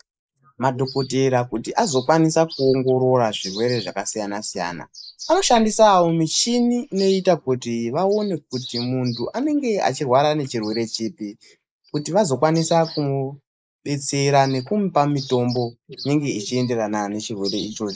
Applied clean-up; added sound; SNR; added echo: neural mask model Resemble Enhance denoiser.